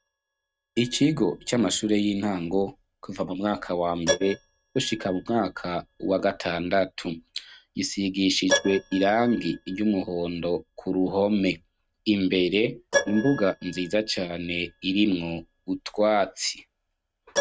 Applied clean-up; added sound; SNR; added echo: neural mask model RNNoise.